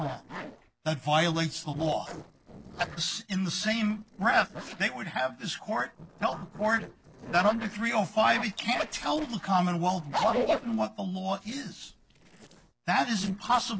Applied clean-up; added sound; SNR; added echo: neural separator model SepFormer DNS4.